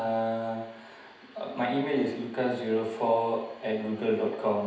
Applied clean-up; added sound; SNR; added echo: none; none; none; reverberation time 0.9 s.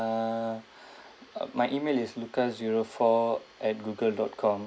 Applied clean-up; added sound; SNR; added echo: none; none; none; none.